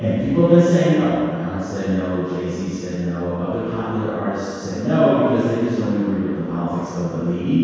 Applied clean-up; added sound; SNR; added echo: none; none; none; reverberation time 2.0 s.